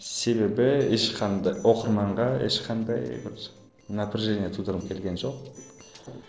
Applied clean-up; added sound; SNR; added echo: neural separator model SepFormer DNS4.